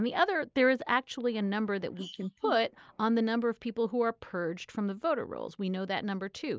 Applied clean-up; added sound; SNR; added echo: neural mask model Resemble Enhance denoiser.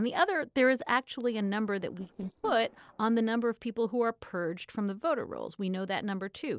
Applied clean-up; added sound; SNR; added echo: neural separator model SepFormer DNS4.